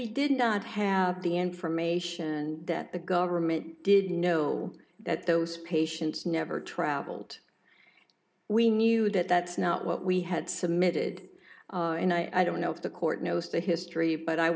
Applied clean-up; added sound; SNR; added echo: none; none; none; reverberation time 0.3 s.